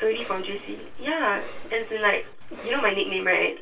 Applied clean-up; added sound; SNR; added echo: none; Cough; 18 dB; reverberation time 0.2 s.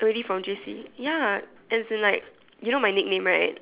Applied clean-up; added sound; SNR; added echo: none; none; none; none.